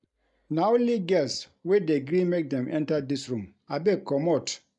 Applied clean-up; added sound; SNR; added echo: neural mask model DeepFilterNet 3.